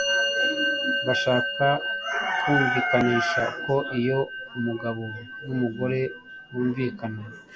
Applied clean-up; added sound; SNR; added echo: none; Musical instrument; 4 dB; none.